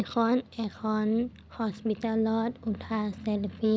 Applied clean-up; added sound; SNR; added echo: none; none; none; none.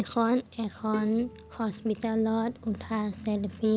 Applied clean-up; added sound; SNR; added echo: none; Bowed string instrument; 18 dB; none.